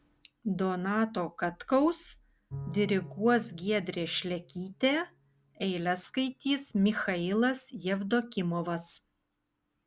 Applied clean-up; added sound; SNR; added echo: none; Bowed string instrument; 20 dB; none.